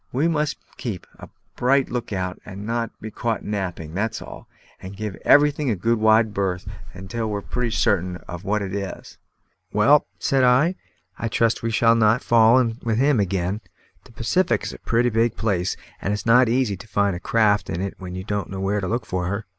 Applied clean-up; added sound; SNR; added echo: none; none; none; none.